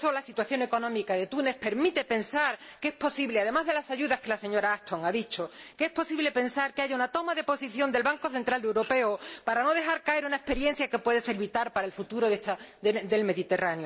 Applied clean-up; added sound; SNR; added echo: none; none; none; none.